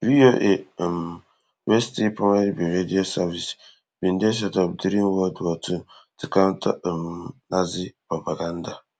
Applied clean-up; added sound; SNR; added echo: none; none; none; none.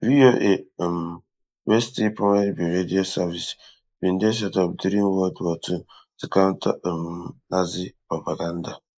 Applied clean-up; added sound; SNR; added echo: neural mask model Resemble Enhance denoiser.